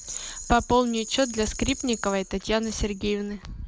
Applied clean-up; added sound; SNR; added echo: none; Rattle; 14 dB; none.